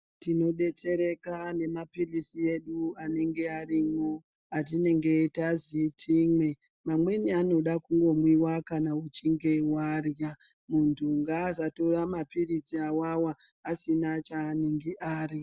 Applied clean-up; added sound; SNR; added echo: none; none; none; none.